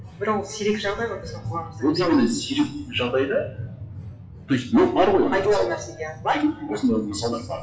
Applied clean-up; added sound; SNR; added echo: classical method WPE with log-MMSE.